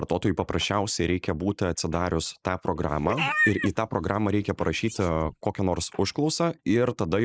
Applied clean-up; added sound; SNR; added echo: neural mask model Resemble Enhance denoiser.